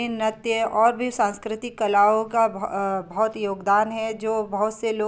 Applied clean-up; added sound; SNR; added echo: none; none; none; none.